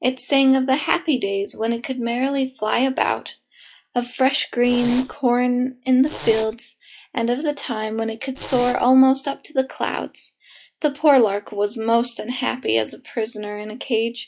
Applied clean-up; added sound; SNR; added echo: classical method log-MMSE.